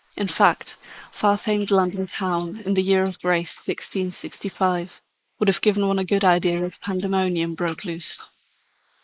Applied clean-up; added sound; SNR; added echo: neural mask model Resemble Enhance denoiser.